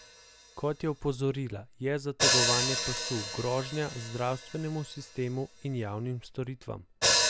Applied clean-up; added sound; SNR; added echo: none; Hi-hat; -1 dB; none.